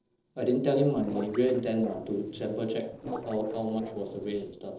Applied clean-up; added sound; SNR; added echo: neural separator model SepFormer DNS4.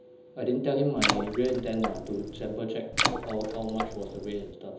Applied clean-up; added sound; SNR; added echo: none; Water / Splash, splatter; 1 dB; reverberation time 1.2 s.